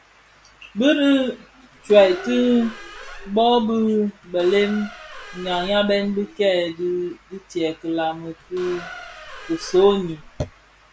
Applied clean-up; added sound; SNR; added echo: none; Squeak; 17 dB; none.